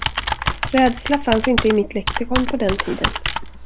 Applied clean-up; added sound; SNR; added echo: none; Computer keyboard; 3 dB; none.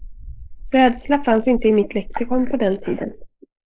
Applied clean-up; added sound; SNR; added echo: neural mask model Resemble Enhance denoiser.